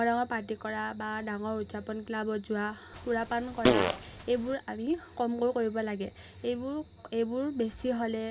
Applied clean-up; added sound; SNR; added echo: none; Fart; -2 dB; reverberation time 0.3 s.